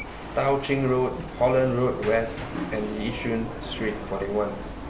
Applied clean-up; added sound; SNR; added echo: none; Alarm; 9 dB; none.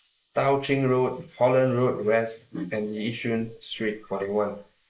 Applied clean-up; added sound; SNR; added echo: neural mask model Resemble Enhance denoiser.